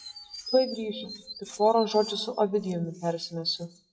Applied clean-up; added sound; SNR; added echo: classical method WPE with log-MMSE.